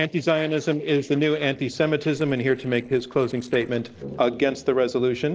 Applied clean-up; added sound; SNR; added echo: neural separator model SepFormer DNS4.